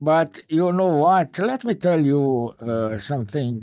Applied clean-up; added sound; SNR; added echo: neural mask model DeepFilterNet 3.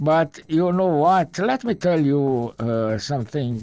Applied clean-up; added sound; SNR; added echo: neural separator model SepFormer DNS4.